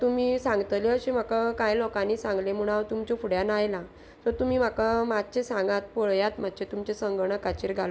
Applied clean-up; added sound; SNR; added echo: none; none; none; none.